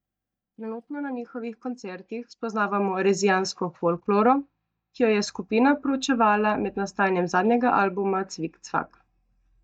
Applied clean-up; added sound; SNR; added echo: neural mask model DeepFilterNet 3.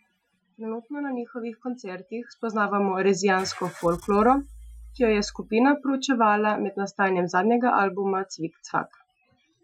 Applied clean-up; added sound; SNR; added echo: classical method Wiener filter.